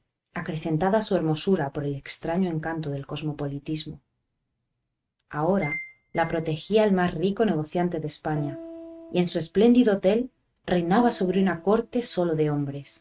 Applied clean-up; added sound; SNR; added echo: neural mask model RNNoise.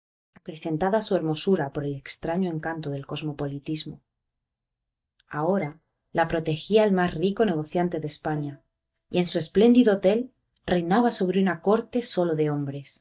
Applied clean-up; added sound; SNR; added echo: neural mask model DeepFilterNet 3.